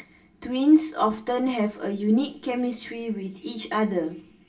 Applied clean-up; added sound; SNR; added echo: none; none; none; reverberation time 0.1 s.